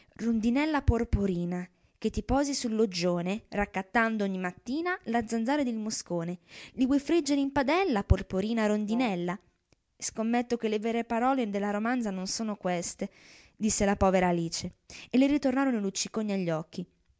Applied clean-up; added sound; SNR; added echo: none; Brass instrument; 18 dB; none.